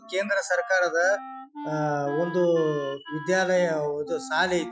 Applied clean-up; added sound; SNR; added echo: classical method Wiener filter.